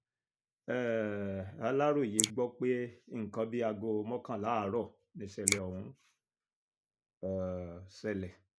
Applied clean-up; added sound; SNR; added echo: neural mask model Resemble Enhance denoiser.